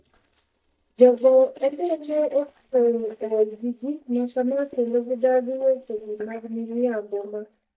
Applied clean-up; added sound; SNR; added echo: neural mask model DeepFilterNet 3.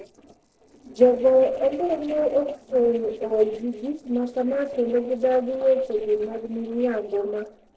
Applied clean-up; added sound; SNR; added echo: neural separator model SepFormer DNS4.